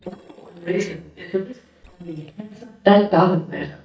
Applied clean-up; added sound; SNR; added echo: neural mask model DeepFilterNet 3.